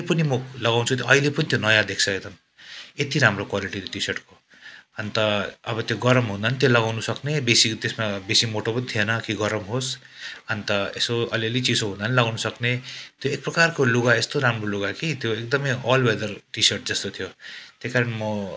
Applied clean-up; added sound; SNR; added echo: none; none; none; none.